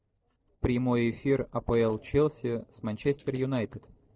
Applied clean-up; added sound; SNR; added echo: neural separator model SepFormer DNS4.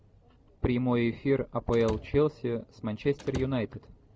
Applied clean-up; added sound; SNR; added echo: none; Slam / Wood; 12 dB; none.